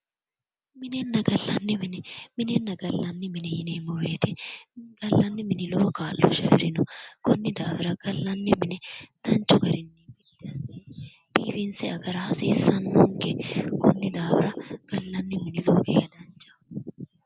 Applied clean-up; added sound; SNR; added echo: none; none; none; none.